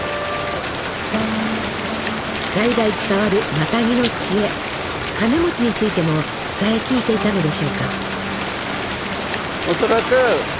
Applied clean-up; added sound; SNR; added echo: none; Rain; 3 dB; none.